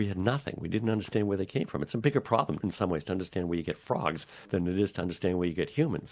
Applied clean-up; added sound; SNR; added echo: none; none; none; none.